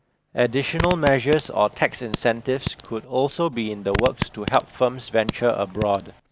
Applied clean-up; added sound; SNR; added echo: none; Fart; 9 dB; none.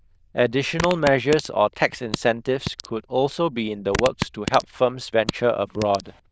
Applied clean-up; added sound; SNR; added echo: neural diffusion model UNIVERSE++.